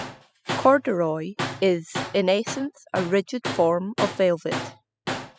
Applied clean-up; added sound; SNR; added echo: classical method spectral subtraction.